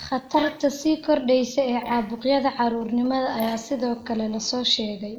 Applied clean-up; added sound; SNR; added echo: neural mask model Resemble Enhance denoiser.